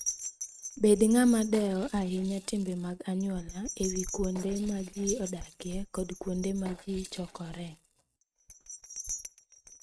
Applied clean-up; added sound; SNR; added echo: neural mask model RNNoise.